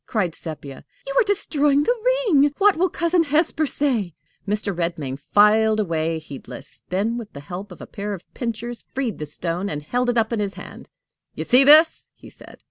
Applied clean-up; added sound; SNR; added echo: none; none; none; none.